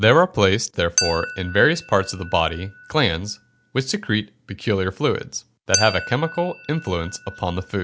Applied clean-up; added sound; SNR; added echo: none; Chink, clink; 11 dB; none.